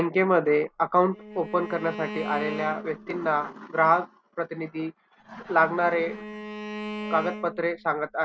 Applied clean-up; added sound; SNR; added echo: none; Bowed string instrument; 11 dB; none.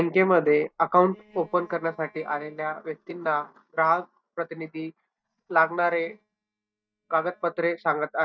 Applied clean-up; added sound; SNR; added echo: neural mask model DeepFilterNet 3.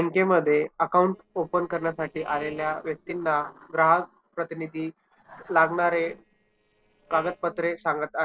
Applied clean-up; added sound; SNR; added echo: neural separator model SepFormer DNS4.